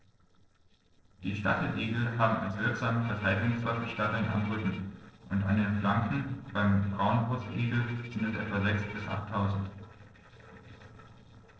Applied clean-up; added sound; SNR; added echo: neural separator model SepFormer DNS4.